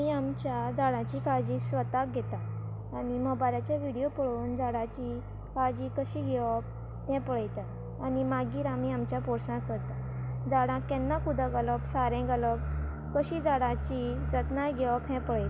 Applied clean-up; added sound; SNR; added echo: none; none; none; none.